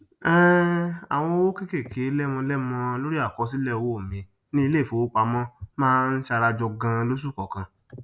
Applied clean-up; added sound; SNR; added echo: none; none; none; none.